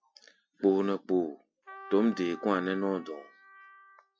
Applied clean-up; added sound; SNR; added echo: classical method log-MMSE.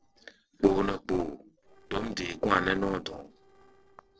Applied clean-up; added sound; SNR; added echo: neural separator model SepFormer DNS4.